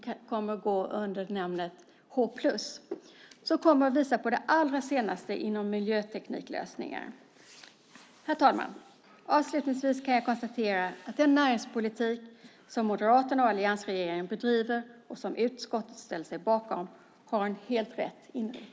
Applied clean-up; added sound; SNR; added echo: none; none; none; none.